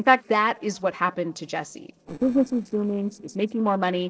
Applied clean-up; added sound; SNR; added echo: neural separator model SepFormer DNS4.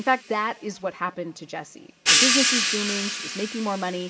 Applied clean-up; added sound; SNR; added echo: none; Hi-hat; -2 dB; reverberation time 2.4 s.